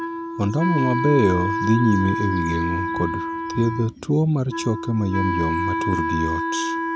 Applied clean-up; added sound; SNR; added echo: none; Wind instrument, woodwind instrument; 3 dB; none.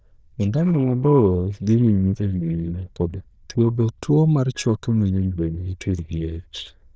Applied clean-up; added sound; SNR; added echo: neural diffusion model UNIVERSE++.